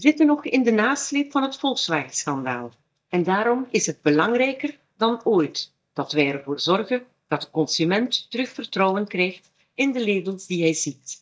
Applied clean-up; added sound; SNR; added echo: neural mask model DeepFilterNet 3.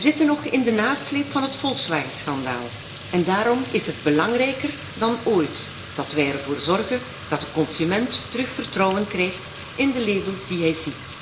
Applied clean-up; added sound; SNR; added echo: none; Fill (with liquid) / Trickle, dribble / Sink (filling or washing); 12 dB; reverberation time 0.9 s.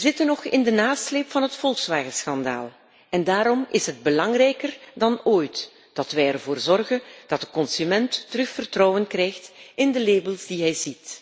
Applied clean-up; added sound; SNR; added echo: none; none; none; none.